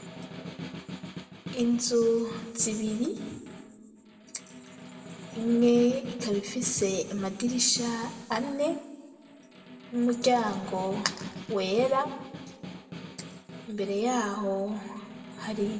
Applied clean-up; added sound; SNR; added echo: none; Snare drum; 13 dB; reverberation time 1.4 s.